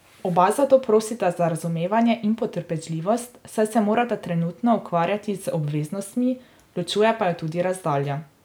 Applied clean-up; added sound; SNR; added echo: none; none; none; none.